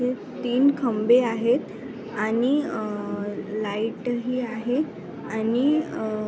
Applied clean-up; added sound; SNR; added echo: none; none; none; none.